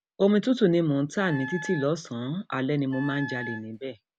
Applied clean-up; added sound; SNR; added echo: none; Wind instrument, woodwind instrument; 12 dB; none.